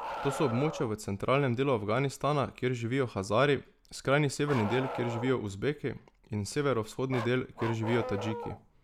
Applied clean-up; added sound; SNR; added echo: none; Bark; 12 dB; none.